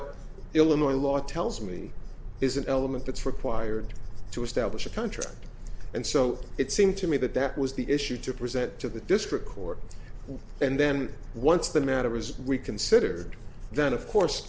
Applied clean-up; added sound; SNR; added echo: none; none; none; none.